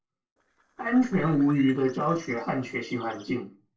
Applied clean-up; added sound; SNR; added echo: neural separator model SepFormer DNS4.